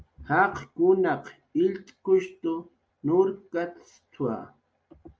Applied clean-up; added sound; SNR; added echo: none; none; none; none.